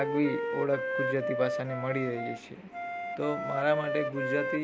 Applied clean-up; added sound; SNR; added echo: none; Wind instrument, woodwind instrument; 2 dB; none.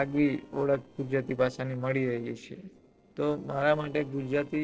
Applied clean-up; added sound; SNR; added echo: neural separator model SepFormer DNS4.